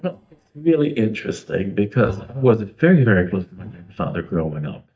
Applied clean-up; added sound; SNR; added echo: neural mask model DeepFilterNet 3.